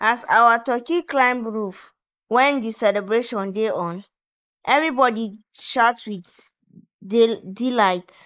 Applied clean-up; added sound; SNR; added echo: neural mask model Resemble Enhance denoiser.